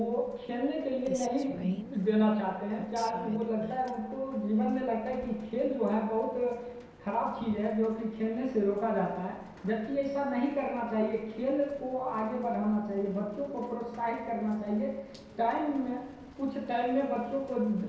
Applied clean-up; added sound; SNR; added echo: none; Rain; 19 dB; reverberation time 0.7 s.